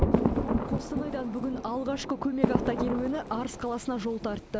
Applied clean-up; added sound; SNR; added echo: none; Fireworks + Thunder; -2 dB; none.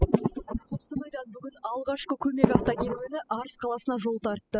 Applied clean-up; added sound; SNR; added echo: classical method spectral subtraction.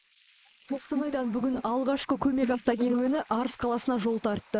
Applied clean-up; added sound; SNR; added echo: neural mask model Resemble Enhance denoiser.